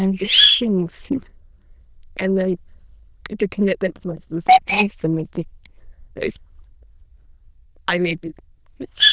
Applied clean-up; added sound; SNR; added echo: neural diffusion model UNIVERSE++.